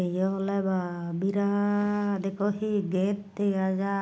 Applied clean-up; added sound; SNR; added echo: none; none; none; none.